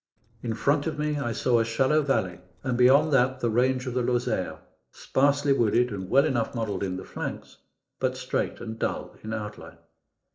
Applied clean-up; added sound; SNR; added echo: neural separator model SepFormer DNS4.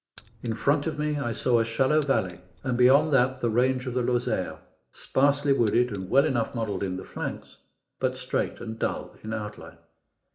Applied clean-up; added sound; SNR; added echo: none; Keys jangling; 17 dB; reverberation time 0.4 s.